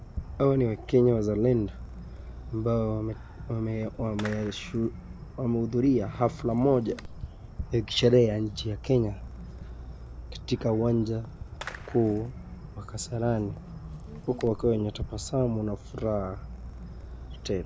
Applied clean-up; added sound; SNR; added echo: none; Fireworks; 12 dB; none.